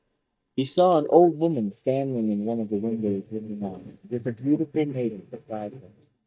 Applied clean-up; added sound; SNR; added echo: neural mask model DeepFilterNet 3.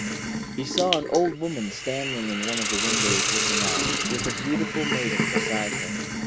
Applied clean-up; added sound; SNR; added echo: none; Hiss; -2 dB; none.